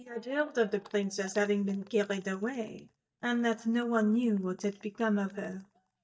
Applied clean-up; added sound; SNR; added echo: neural mask model DeepFilterNet 3.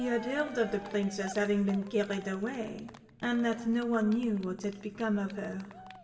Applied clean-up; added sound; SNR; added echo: none; Cheering; 18 dB; reverberation time 1.0 s.